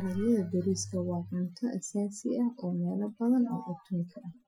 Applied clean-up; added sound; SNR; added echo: classical method Wiener filter.